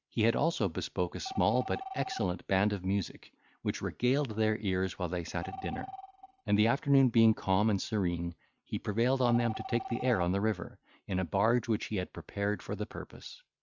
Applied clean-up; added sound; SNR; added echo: neural mask model RNNoise.